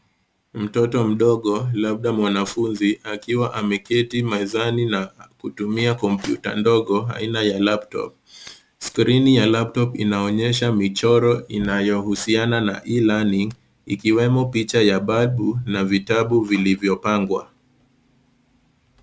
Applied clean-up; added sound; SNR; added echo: none; none; none; none.